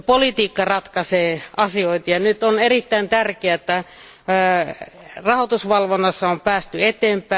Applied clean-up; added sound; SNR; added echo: none; none; none; none.